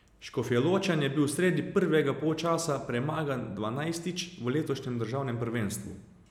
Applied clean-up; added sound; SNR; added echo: none; none; none; none.